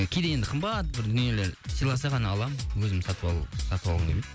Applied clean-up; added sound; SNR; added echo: none; Hi-hat; 14 dB; none.